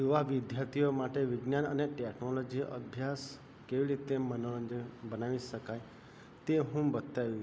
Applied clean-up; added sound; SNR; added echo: none; none; none; none.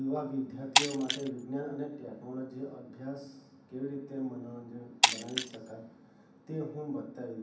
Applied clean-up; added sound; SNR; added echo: none; Shatter; -5 dB; reverberation time 0.7 s.